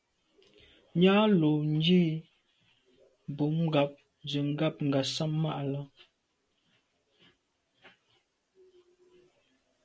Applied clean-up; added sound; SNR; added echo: none; none; none; none.